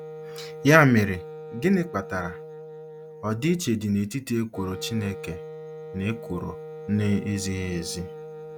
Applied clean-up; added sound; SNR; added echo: none; Wind instrument, woodwind instrument; 13 dB; none.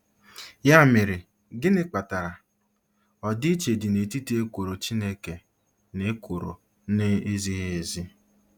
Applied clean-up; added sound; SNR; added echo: none; none; none; none.